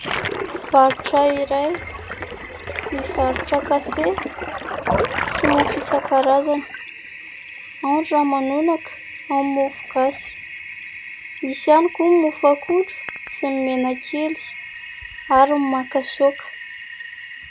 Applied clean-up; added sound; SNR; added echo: none; Toilet flush; 8 dB; none.